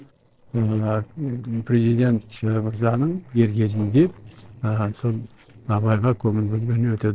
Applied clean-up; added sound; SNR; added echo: neural separator model SepFormer DNS4.